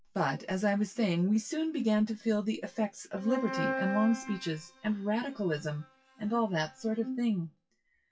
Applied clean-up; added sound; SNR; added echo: classical method WPE with log-MMSE.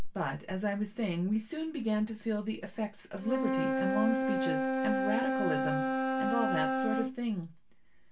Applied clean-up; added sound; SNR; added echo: none; Wind instrument, woodwind instrument; 0 dB; reverberation time 0.2 s.